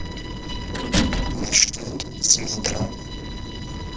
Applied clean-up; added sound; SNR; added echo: neural separator model SepFormer DNS4.